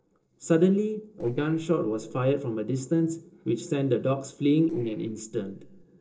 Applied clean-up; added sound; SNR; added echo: neural separator model SepFormer DNS4.